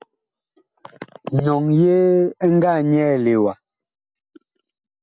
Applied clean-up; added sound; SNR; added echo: none; none; none; none.